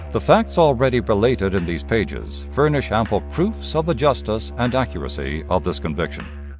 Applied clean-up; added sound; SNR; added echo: none; Musical instrument; 11 dB; none.